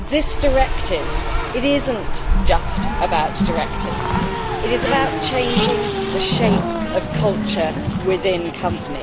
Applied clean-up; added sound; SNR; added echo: none; Race car, auto racing; -2 dB; none.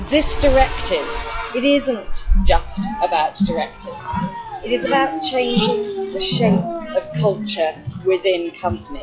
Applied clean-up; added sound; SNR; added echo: classical method log-MMSE.